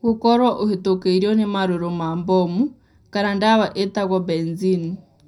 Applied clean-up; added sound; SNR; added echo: none; none; none; reverberation time 0.4 s.